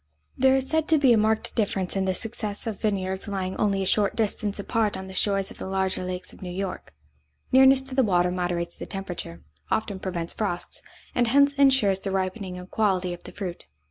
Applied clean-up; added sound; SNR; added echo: none; none; none; none.